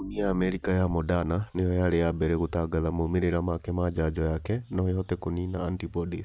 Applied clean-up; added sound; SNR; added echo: none; none; none; none.